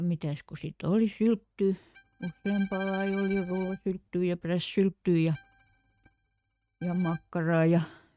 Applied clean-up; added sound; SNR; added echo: neural mask model RNNoise.